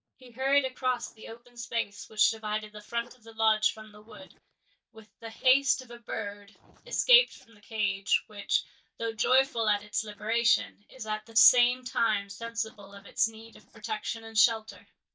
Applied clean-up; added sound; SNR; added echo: neural mask model DeepFilterNet 3.